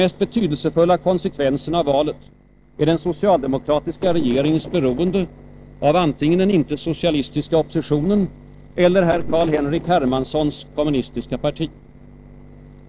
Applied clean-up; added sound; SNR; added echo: neural separator model SepFormer DNS4.